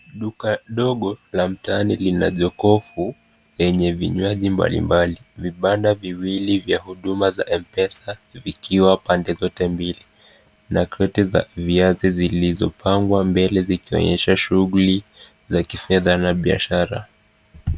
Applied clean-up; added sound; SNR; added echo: none; none; none; none.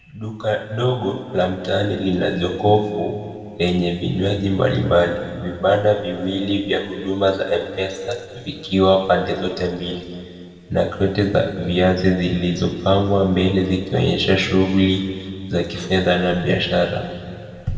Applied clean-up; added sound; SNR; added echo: none; none; none; reverberation time 2.0 s.